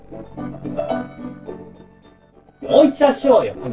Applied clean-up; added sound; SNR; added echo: neural separator model SepFormer DNS4.